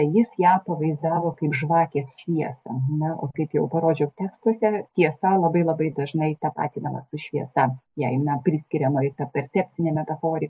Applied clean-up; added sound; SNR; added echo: none; none; none; none.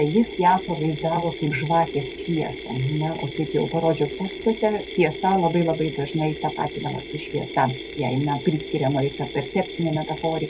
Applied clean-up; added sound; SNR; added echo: none; Mechanisms; 10 dB; none.